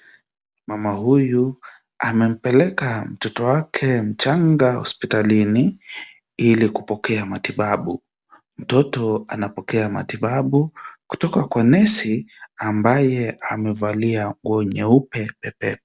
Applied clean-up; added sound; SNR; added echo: none; none; none; none.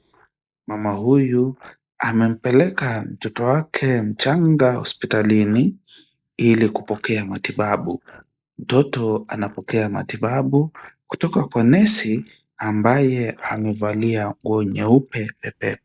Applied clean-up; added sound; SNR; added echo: neural mask model Resemble Enhance denoiser.